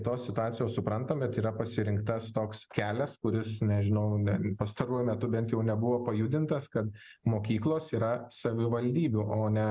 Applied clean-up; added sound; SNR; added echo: none; none; none; none.